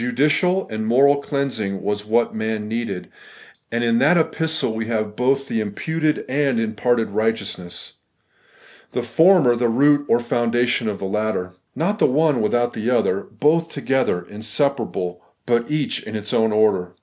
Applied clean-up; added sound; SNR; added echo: none; none; none; none.